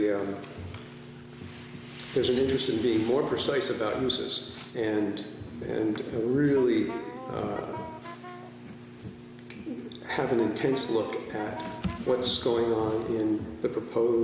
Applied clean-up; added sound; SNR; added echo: none; Wind instrument, woodwind instrument; 14 dB; none.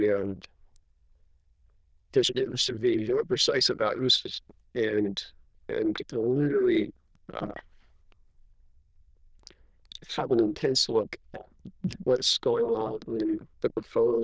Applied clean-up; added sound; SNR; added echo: neural diffusion model UNIVERSE++.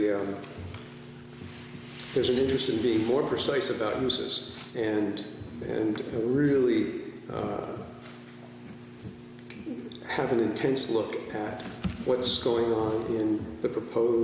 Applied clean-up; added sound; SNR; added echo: none; none; none; none.